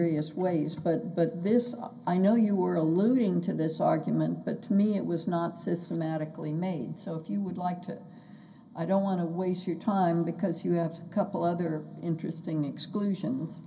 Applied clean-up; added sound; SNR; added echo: none; none; none; reverberation time 0.3 s.